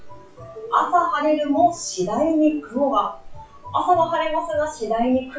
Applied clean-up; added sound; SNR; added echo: classical method WPE with log-MMSE.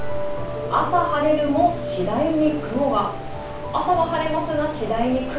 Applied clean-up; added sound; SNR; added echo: none; Stream; 12 dB; reverberation time 0.4 s.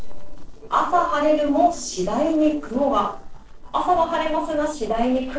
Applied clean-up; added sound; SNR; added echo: neural separator model SepFormer DNS4.